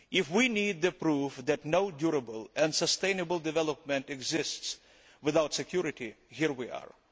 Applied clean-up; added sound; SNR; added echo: none; none; none; none.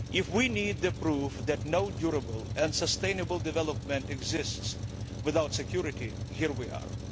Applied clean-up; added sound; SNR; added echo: none; Truck; 5 dB; none.